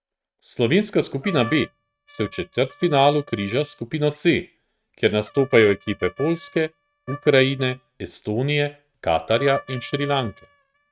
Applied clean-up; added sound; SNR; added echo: neural mask model RNNoise.